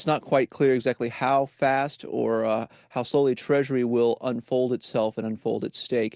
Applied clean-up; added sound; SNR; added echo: none; none; none; none.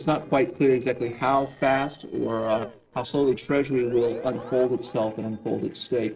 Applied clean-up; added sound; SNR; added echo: neural separator model SepFormer DNS4.